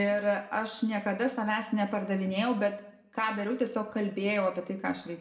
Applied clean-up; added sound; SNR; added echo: none; none; none; reverberation time 0.6 s.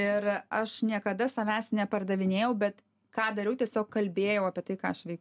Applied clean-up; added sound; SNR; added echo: none; none; none; none.